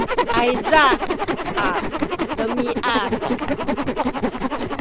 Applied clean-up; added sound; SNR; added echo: none; Zipper (clothing); -1 dB; none.